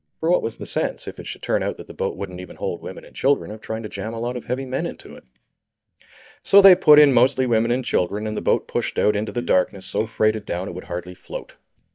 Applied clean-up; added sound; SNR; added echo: neural mask model DeepFilterNet 3.